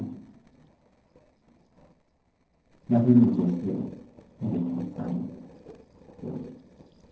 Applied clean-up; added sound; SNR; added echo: neural separator model SepFormer DNS4.